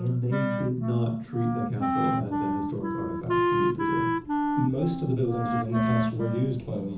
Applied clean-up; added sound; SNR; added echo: none; Wind instrument, woodwind instrument; 0 dB; reverberation time 0.6 s.